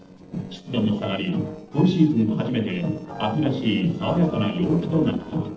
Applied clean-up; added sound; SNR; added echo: neural separator model SepFormer DNS4.